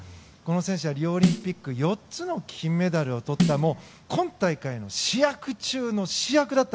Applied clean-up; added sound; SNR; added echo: none; Snare drum; 3 dB; none.